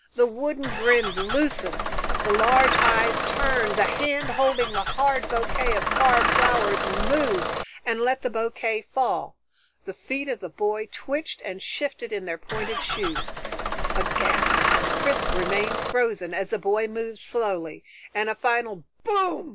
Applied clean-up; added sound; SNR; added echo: none; Engine starting / Bus; -1 dB; none.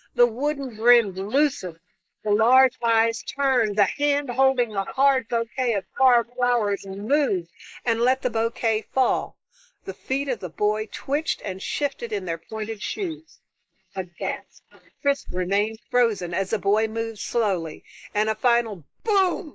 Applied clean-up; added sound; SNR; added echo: neural mask model Resemble Enhance denoiser.